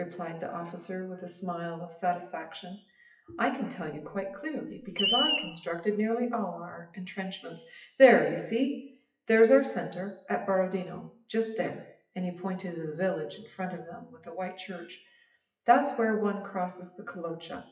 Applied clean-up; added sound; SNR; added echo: classical method WPE with log-MMSE.